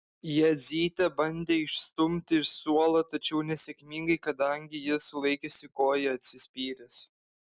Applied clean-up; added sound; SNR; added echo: none; none; none; none.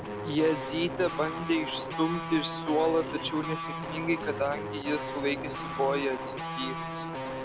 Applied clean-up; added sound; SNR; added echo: none; Guitar; 5 dB; none.